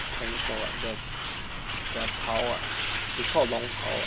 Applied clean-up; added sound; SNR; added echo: none; Truck + Cat; -1 dB; none.